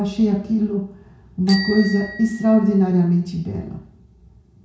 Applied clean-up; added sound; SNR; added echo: none; Bicycle bell; 14 dB; reverberation time 0.6 s.